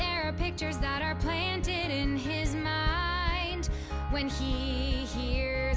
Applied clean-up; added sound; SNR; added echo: none; none; none; none.